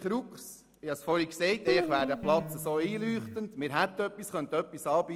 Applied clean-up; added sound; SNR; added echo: none; Guitar; 4 dB; none.